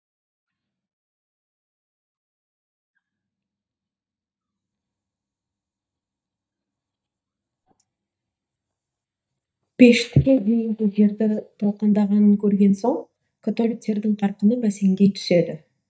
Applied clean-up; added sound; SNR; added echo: neural mask model DeepFilterNet 3.